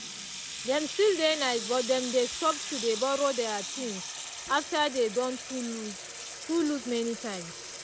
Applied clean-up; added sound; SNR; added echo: none; Sink (filling or washing) / Water tap, faucet; 8 dB; none.